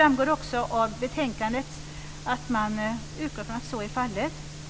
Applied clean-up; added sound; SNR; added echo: none; none; none; none.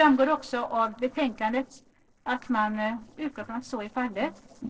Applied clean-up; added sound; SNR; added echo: neural separator model SepFormer DNS4.